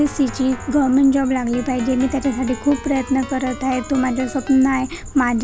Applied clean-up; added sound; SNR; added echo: none; Keyboard (musical); 18 dB; none.